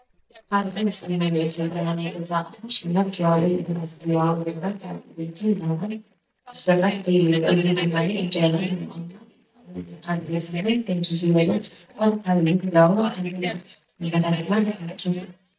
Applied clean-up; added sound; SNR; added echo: neural mask model DeepFilterNet 3.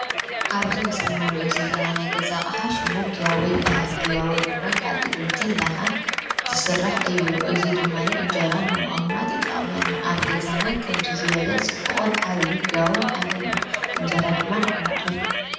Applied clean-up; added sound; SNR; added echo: none; Clapping; 0 dB; reverberation time 1.0 s.